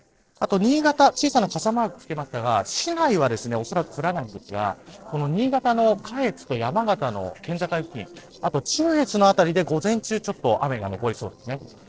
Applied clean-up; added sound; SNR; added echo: neural separator model SepFormer DNS4.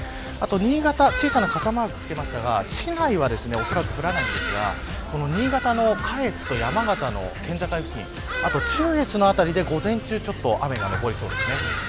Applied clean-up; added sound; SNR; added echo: none; Bird vocalization, bird call, bird song; 7 dB; none.